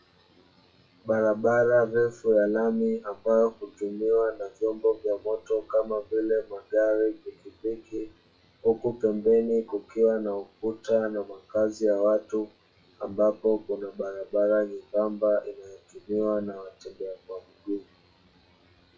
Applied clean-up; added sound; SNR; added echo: classical method WPE with log-MMSE.